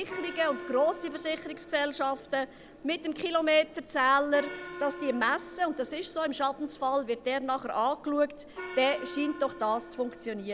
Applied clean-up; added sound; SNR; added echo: none; Gong; 15 dB; none.